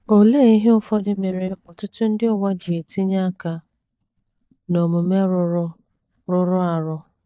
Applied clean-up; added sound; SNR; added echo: neural mask model DeepFilterNet 3.